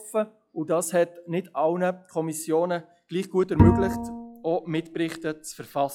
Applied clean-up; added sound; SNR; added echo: classical method log-MMSE.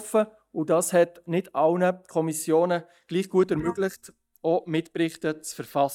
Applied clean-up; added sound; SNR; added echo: neural mask model DeepFilterNet 3.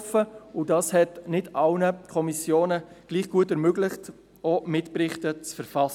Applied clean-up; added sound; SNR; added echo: none; none; none; none.